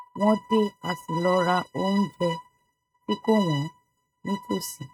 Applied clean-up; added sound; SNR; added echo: neural mask model RNNoise.